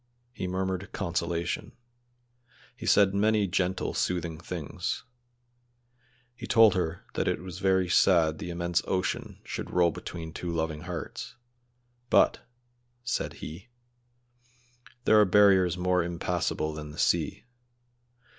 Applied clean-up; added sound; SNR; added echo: none; none; none; none.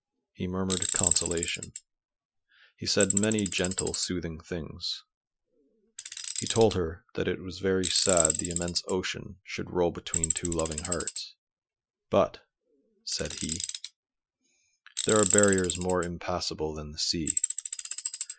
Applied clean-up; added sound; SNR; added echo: classical method Wiener filter.